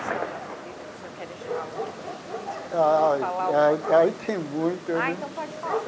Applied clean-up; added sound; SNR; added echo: none; Gunshot, gunfire; 9 dB; none.